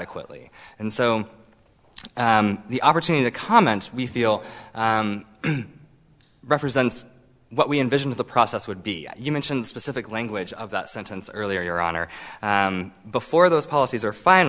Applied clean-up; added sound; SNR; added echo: none; none; none; none.